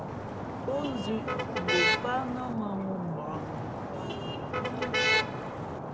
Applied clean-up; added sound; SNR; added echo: none; Stream + Motor vehicle (road); -5 dB; none.